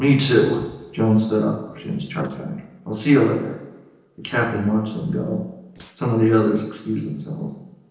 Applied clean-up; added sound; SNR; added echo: neural separator model SepFormer DNS4.